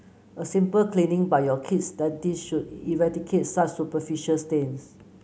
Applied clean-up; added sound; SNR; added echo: none; none; none; none.